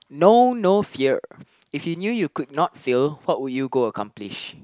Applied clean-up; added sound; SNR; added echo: none; none; none; none.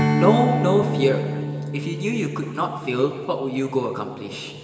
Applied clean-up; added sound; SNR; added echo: none; Strum; 2 dB; reverberation time 2.6 s.